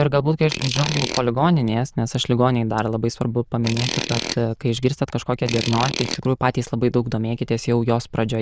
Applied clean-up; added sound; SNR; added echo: neural diffusion model UNIVERSE++.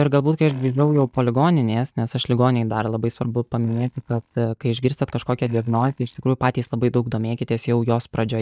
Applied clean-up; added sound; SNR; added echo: neural mask model DeepFilterNet 3.